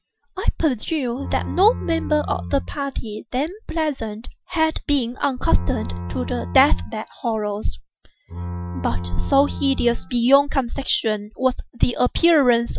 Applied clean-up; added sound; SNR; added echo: classical method Wiener filter.